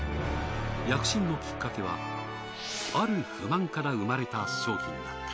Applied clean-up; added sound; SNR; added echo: none; none; none; none.